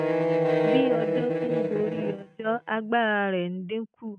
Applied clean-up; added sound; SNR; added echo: neural mask model RNNoise.